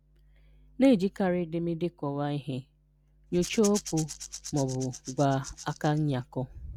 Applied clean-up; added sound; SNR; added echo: none; Rattle / Rattle (instrument); 13 dB; none.